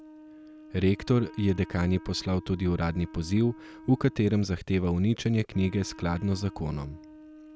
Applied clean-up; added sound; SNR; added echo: none; Wind instrument, woodwind instrument; 20 dB; none.